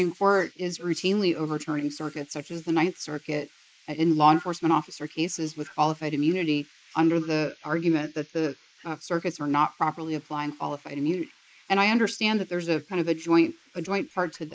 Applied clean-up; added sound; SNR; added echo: neural mask model Resemble Enhance denoiser.